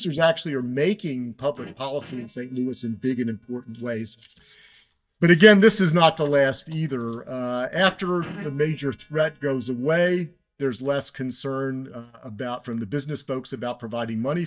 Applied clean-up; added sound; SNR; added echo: neural mask model DeepFilterNet 3.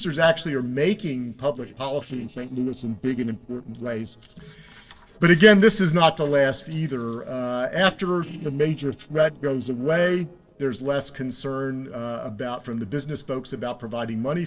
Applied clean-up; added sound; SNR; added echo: neural separator model SepFormer DNS4.